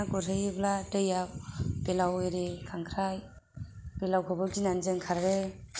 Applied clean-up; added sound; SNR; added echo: none; none; none; none.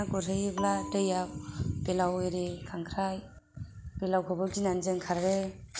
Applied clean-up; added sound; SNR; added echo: none; Bell; 13 dB; none.